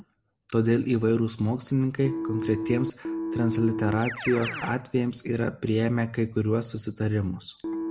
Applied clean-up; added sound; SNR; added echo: none; Keyboard (musical); 9 dB; none.